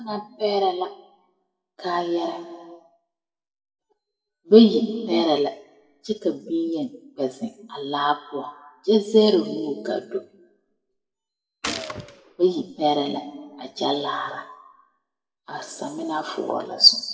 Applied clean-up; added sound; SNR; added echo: classical method WPE with log-MMSE.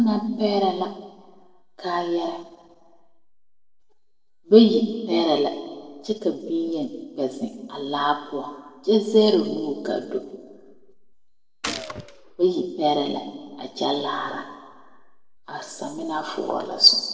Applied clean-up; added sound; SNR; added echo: neural separator model SepFormer DNS4.